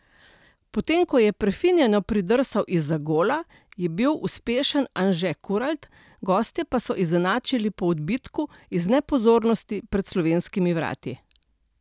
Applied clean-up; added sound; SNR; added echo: none; none; none; none.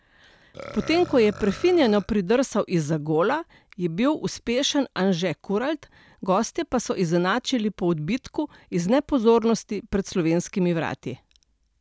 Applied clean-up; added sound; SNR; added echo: none; Burping, eructation; 18 dB; none.